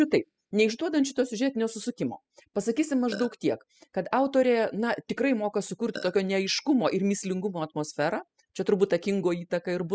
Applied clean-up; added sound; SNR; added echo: classical method spectral subtraction.